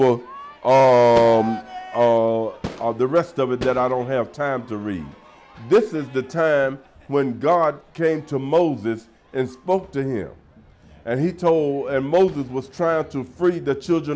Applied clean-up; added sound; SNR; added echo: none; Crowd / Fireworks; 19 dB; none.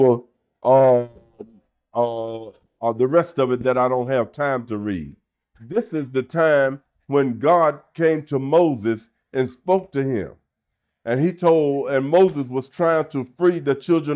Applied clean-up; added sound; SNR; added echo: neural mask model DeepFilterNet 3.